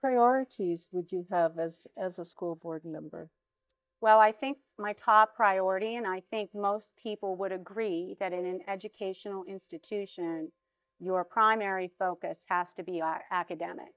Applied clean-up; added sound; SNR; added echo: neural mask model DeepFilterNet 3.